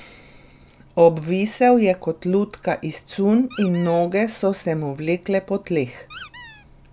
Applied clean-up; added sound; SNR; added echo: none; Squeak; 20 dB; none.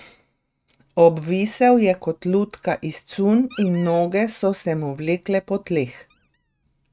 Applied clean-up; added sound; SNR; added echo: neural mask model RNNoise.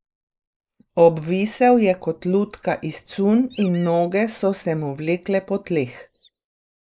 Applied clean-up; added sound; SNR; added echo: neural mask model Resemble Enhance denoiser.